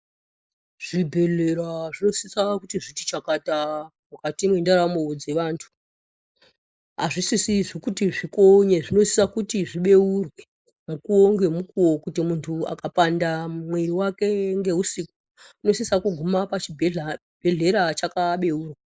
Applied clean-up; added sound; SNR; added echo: neural mask model Resemble Enhance denoiser.